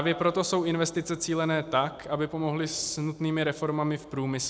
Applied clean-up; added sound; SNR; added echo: none; none; none; none.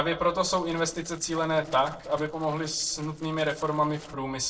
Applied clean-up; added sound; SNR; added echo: neural separator model SepFormer DNS4.